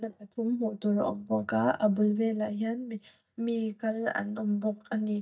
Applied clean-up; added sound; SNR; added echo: neural mask model DeepFilterNet 3.